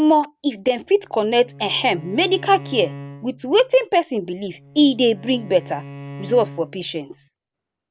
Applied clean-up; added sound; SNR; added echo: none; Bowed string instrument; 18 dB; none.